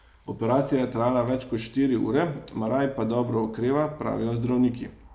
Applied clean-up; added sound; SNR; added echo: none; none; none; none.